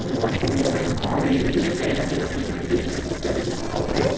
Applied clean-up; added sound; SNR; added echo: neural separator model SepFormer DNS4.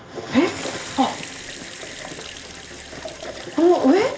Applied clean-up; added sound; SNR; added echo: none; Sink (filling or washing) / Water tap, faucet / Liquid; 14 dB; reverberation time 1.7 s.